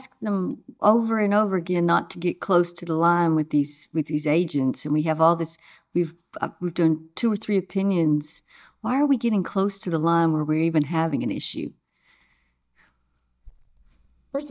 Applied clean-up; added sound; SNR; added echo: neural mask model DeepFilterNet 3.